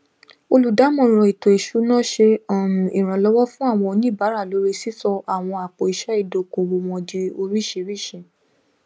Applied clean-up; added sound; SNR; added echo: none; none; none; none.